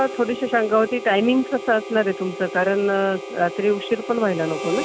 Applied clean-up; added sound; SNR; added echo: none; Harmonica; 11 dB; none.